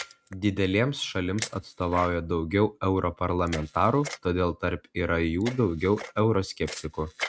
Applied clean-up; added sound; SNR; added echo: neural mask model RNNoise.